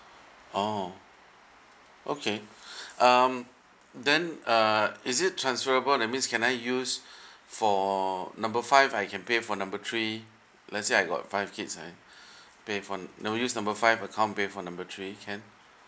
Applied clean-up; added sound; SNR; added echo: none; none; none; none.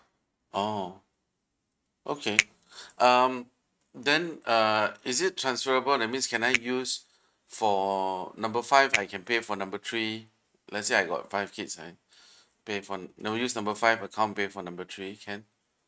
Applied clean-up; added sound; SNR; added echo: neural mask model RNNoise.